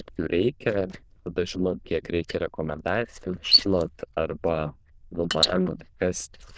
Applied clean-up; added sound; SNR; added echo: neural diffusion model UNIVERSE++.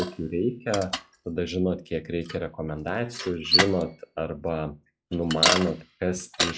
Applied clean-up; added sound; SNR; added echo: classical method log-MMSE.